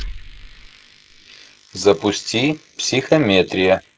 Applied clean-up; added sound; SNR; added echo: neural mask model Resemble Enhance denoiser.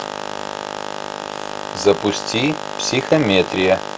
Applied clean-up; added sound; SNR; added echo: none; none; none; none.